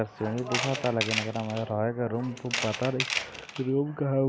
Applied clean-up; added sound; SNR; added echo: none; Tools; 6 dB; none.